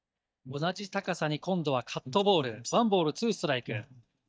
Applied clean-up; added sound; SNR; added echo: neural mask model DeepFilterNet 3.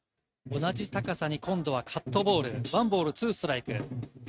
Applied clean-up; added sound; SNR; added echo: neural mask model RNNoise.